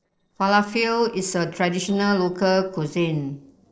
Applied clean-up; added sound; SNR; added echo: neural separator model SepFormer DNS4.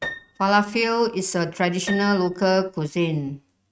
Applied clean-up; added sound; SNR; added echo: neural mask model RNNoise.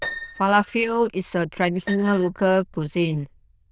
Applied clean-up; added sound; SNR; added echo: neural diffusion model UNIVERSE++.